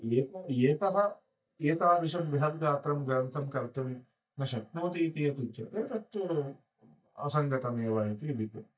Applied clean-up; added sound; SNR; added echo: neural mask model DeepFilterNet 3.